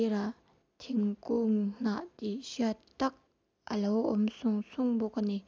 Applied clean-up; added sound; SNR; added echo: none; none; none; none.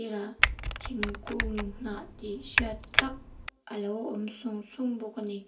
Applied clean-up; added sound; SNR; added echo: none; Typing; -5 dB; reverberation time 0.3 s.